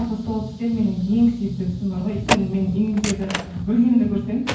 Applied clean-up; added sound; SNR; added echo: none; Slam / Train; 10 dB; reverberation time 0.9 s.